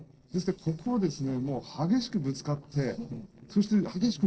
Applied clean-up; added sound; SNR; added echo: neural separator model SepFormer DNS4.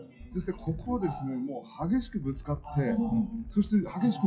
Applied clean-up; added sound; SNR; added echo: classical method WPE with log-MMSE.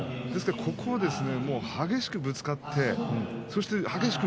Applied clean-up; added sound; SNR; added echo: none; none; none; none.